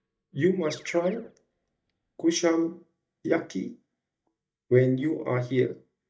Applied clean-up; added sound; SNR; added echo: neural mask model DeepFilterNet 3.